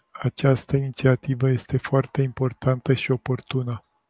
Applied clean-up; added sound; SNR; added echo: none; none; none; none.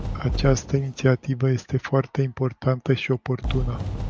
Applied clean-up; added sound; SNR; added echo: none; Fireworks; 8 dB; none.